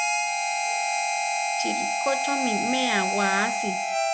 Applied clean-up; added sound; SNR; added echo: none; Harmonica; -5 dB; none.